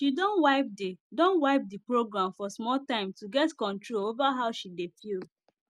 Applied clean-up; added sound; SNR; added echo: none; none; none; none.